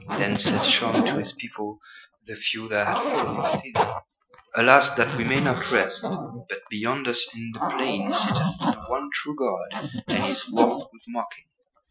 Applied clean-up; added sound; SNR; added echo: classical method Wiener filter.